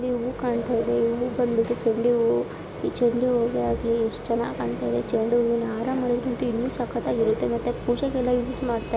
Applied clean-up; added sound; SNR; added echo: none; Organ; 17 dB; none.